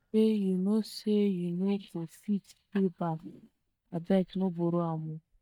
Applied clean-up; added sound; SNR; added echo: neural mask model DeepFilterNet 3.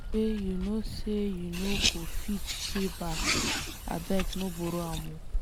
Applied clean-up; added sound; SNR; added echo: none; Car + Water; -1 dB; none.